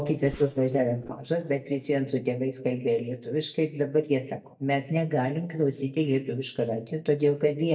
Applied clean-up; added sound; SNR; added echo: neural mask model DeepFilterNet 3.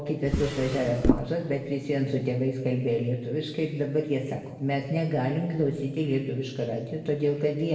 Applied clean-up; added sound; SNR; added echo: none; Drawer open or close; 0 dB; reverberation time 1.1 s.